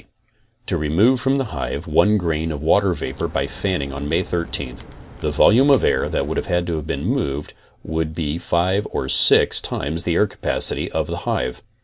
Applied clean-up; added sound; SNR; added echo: none; Crack; 16 dB; none.